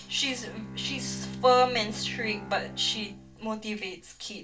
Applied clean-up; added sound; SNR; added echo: none; Bowed string instrument; 12 dB; reverberation time 0.2 s.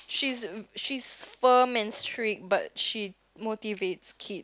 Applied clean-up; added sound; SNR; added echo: none; none; none; none.